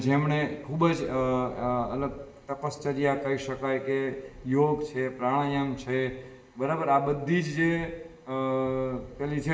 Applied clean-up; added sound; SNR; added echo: none; none; none; reverberation time 0.9 s.